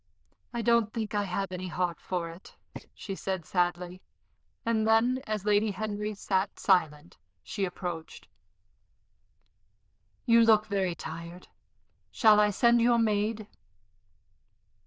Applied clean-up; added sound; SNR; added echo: neural diffusion model UNIVERSE++.